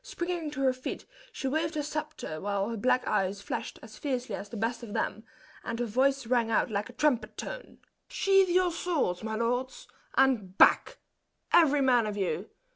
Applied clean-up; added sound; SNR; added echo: none; none; none; none.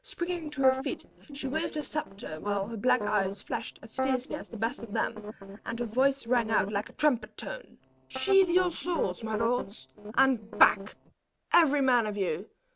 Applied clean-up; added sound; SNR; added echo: neural separator model SepFormer DNS4.